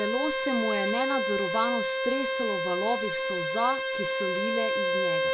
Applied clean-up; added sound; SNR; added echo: none; Bowed string instrument; -2 dB; none.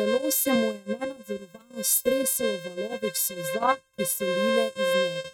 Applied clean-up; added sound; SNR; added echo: neural mask model RNNoise.